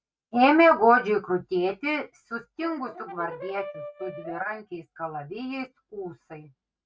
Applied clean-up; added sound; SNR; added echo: neural mask model RNNoise.